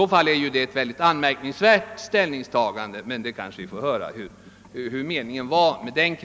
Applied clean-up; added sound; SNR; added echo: none; none; none; none.